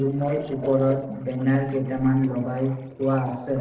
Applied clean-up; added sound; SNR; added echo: neural separator model SepFormer DNS4.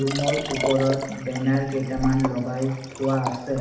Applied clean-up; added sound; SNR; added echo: none; Liquid; 8 dB; reverberation time 0.8 s.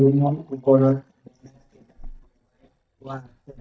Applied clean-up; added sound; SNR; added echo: neural mask model DeepFilterNet 3.